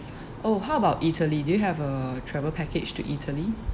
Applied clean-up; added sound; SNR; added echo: none; none; none; none.